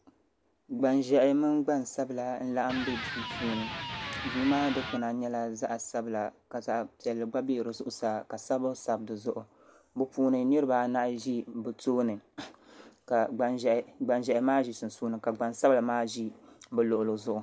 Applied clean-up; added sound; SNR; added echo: none; Electric guitar; 8 dB; none.